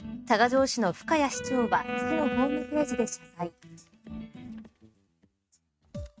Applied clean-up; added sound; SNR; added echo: neural mask model RNNoise.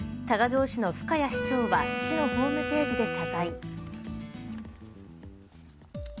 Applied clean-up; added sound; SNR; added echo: none; Wind instrument, woodwind instrument; 4 dB; none.